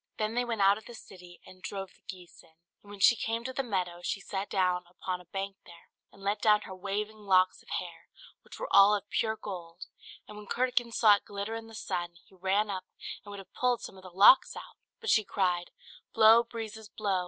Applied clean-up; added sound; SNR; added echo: none; none; none; none.